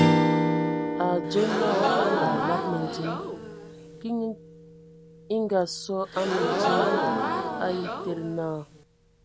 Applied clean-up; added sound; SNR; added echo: none; Crowd / Gasp + Strum; -4 dB; none.